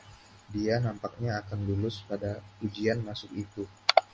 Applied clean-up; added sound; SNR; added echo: none; none; none; none.